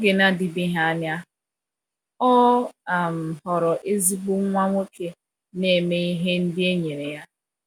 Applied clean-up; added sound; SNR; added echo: none; none; none; none.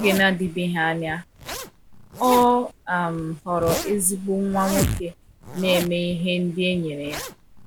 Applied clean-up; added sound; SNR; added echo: none; Zipper (clothing); 9 dB; none.